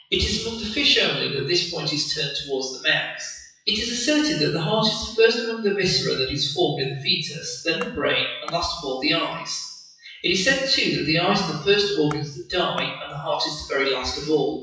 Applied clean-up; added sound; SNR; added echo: classical method WPE with log-MMSE.